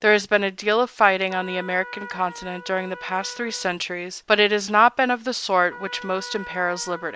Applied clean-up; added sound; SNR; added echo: none; Trumpet; 18 dB; none.